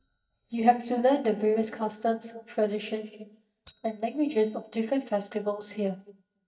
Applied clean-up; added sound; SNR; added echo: neural mask model DeepFilterNet 3.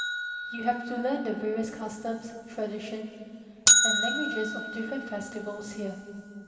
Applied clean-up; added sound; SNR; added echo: none; Bell; -3 dB; reverberation time 2.5 s.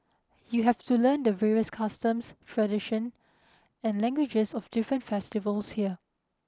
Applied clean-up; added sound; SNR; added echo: none; none; none; none.